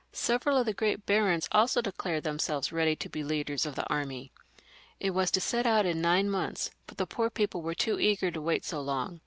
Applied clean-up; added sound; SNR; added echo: none; none; none; none.